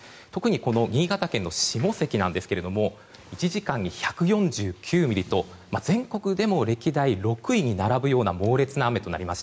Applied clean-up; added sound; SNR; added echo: none; none; none; none.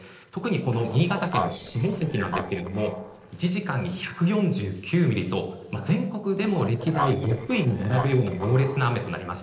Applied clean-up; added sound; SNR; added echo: neural separator model SepFormer DNS4.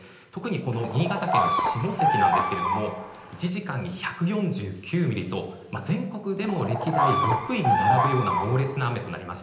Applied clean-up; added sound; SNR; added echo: none; Bird vocalization, bird call, bird song; -2 dB; reverberation time 0.8 s.